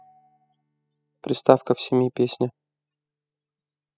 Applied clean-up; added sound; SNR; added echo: classical method spectral subtraction.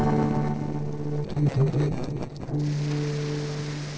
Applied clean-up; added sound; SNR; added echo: neural separator model SepFormer DNS4.